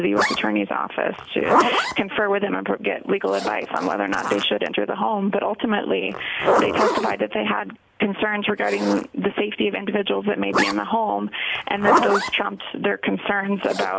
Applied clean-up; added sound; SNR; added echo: none; Zipper (clothing); 4 dB; none.